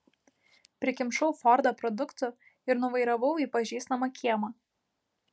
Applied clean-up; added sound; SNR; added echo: none; none; none; none.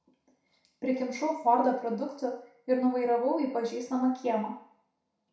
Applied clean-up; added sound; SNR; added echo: none; none; none; reverberation time 0.6 s.